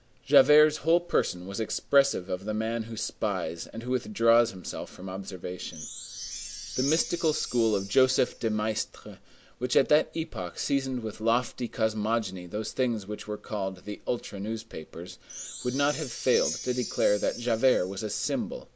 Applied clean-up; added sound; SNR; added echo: none; Chime; 12 dB; none.